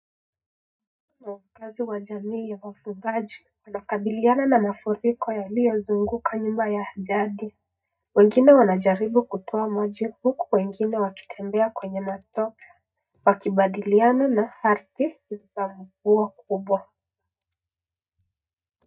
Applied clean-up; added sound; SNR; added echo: neural mask model DeepFilterNet 3.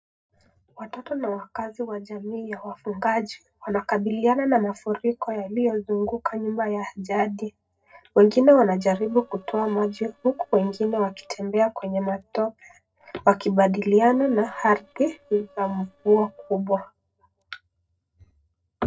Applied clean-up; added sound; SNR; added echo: neural separator model SepFormer DNS4.